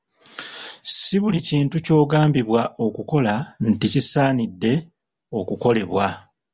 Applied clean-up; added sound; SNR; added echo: none; none; none; none.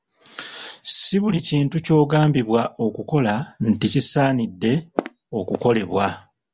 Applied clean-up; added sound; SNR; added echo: none; Walk, footsteps; 12 dB; none.